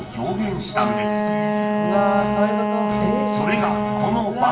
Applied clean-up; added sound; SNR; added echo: none; Wind instrument, woodwind instrument; -1 dB; reverberation time 0.9 s.